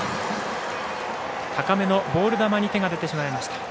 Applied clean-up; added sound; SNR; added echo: none; none; none; none.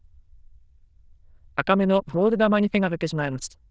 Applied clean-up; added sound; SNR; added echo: neural diffusion model UNIVERSE++.